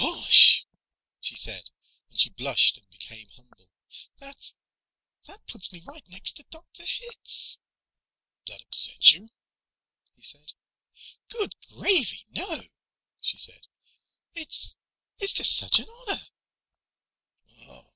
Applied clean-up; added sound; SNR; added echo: none; none; none; none.